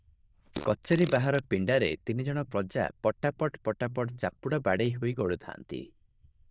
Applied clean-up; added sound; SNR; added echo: neural diffusion model UNIVERSE++.